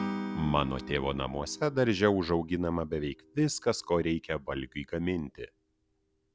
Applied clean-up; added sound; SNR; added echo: none; Acoustic guitar / Strum; 12 dB; none.